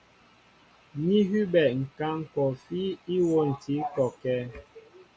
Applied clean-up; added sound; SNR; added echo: none; none; none; none.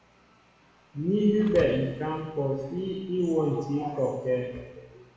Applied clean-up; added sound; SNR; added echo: none; Thump, thud; 17 dB; reverberation time 1.2 s.